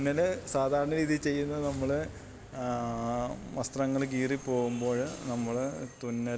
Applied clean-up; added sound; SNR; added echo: none; none; none; none.